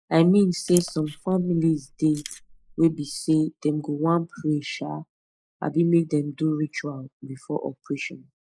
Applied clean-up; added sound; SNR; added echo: neural mask model Resemble Enhance denoiser.